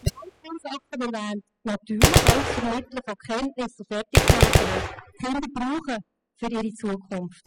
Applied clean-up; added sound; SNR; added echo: classical method spectral subtraction.